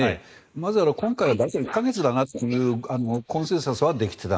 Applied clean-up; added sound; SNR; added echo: neural mask model Resemble Enhance denoiser.